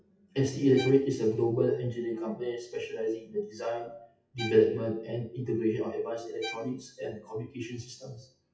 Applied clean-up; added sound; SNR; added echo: classical method WPE with log-MMSE.